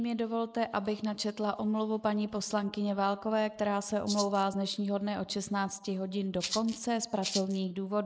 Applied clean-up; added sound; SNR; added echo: neural mask model Resemble Enhance denoiser.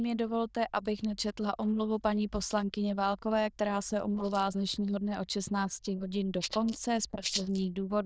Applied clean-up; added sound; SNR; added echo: neural diffusion model UNIVERSE++.